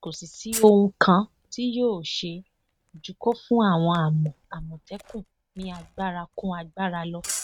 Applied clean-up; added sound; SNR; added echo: neural mask model RNNoise.